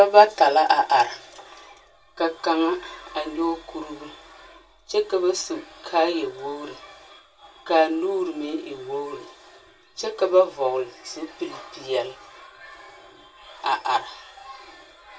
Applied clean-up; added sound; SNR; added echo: none; none; none; reverberation time 0.2 s.